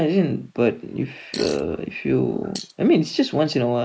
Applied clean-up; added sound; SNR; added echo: neural mask model Resemble Enhance denoiser.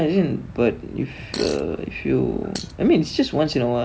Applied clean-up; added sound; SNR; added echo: none; Fart; 16 dB; none.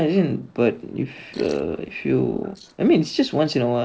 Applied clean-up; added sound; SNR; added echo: neural separator model SepFormer DNS4.